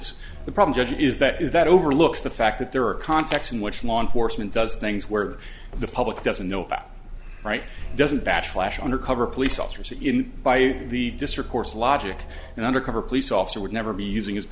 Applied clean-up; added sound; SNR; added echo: none; Musical instrument; 19 dB; none.